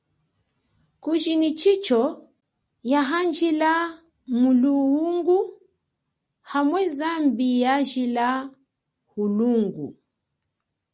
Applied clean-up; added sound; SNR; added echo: none; none; none; none.